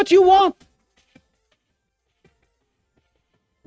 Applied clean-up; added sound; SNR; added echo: neural mask model RNNoise.